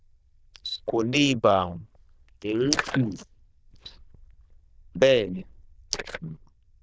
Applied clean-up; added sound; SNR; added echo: neural diffusion model UNIVERSE++.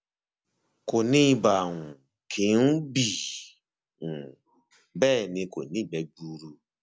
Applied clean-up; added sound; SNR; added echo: none; none; none; none.